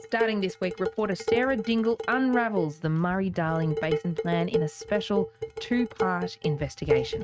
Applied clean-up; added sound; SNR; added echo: neural mask model RNNoise.